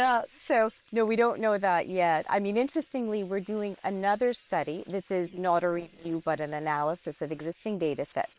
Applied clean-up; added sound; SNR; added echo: neural separator model SepFormer WHAM!.